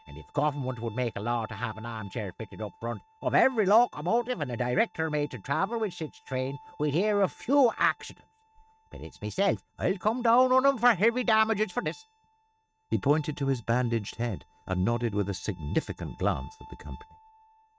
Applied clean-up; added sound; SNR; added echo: neural mask model RNNoise.